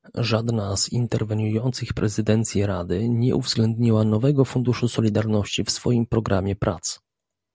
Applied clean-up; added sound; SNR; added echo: none; none; none; none.